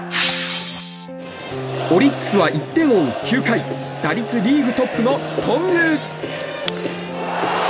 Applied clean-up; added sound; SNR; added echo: none; Piano; 10 dB; none.